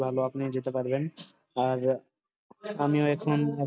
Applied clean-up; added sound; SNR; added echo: none; none; none; none.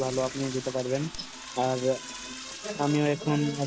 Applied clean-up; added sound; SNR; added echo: none; Toilet flush / Door; 11 dB; none.